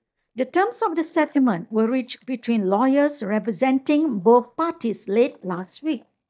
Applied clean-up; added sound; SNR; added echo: neural mask model DeepFilterNet 3.